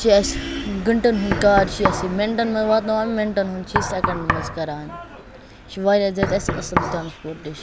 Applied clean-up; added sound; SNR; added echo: none; Knock; 7 dB; none.